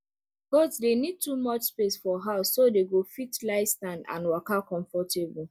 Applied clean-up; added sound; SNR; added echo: none; none; none; none.